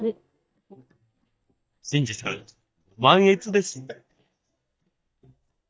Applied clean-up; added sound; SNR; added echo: neural mask model DeepFilterNet 3.